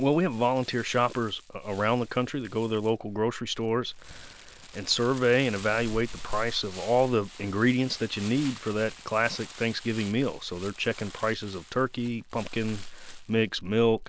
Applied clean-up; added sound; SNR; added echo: none; Crumpling, crinkling; 17 dB; none.